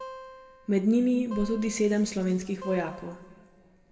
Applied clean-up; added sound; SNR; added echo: none; Acoustic guitar; 18 dB; reverberation time 1.7 s.